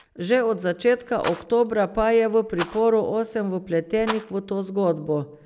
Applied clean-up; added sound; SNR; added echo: none; Rattle; 16 dB; none.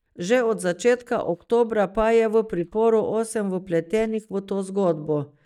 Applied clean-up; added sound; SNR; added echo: neural mask model DeepFilterNet 3.